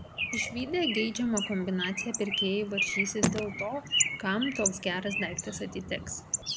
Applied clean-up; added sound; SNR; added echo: none; Telephone + Bird; 1 dB; none.